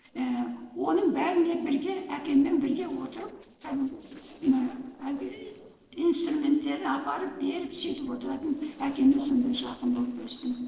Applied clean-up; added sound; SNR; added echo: neural separator model SepFormer DNS4.